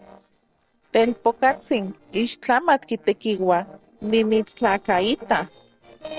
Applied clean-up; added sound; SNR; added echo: neural separator model SepFormer DNS4.